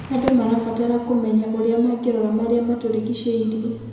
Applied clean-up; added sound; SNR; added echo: none; Crowd / Fireworks; 17 dB; reverberation time 1.0 s.